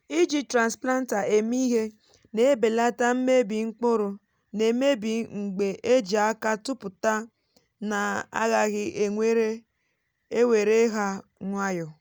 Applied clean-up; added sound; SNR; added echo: none; none; none; none.